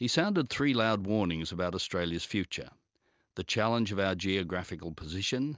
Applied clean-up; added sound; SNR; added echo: none; none; none; none.